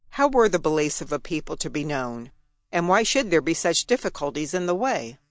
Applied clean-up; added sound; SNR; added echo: neural mask model DeepFilterNet 3.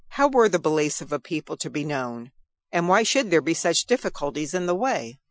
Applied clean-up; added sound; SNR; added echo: classical method Wiener filter.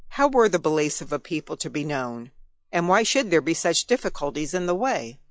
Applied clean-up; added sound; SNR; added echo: classical method log-MMSE.